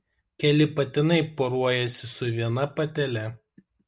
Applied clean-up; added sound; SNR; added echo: none; none; none; none.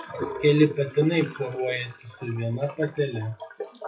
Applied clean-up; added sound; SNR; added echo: classical method WPE with log-MMSE.